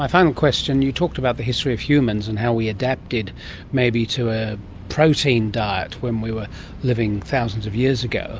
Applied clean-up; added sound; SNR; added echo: none; none; none; none.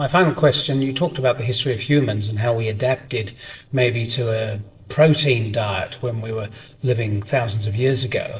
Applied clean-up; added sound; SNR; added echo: neural separator model SepFormer DNS4.